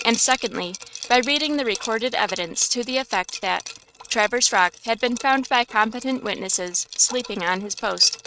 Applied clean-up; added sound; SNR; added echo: neural mask model RNNoise.